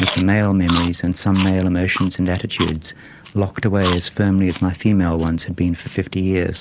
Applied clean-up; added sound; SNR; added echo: none; Chewing, mastication; 13 dB; none.